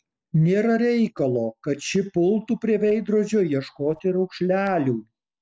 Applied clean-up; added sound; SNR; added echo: neural separator model SepFormer DNS4.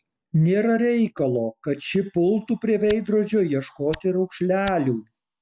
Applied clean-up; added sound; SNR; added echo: none; Tick; 17 dB; none.